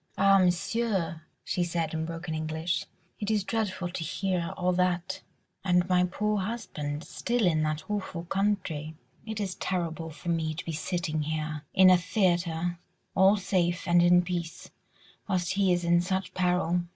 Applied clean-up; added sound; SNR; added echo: none; none; none; none.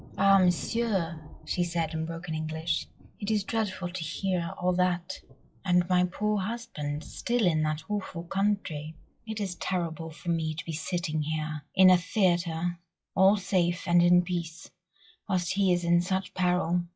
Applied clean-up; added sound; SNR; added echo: classical method log-MMSE.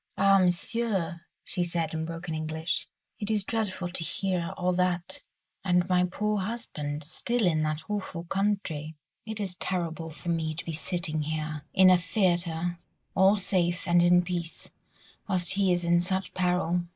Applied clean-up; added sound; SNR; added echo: neural mask model Resemble Enhance denoiser.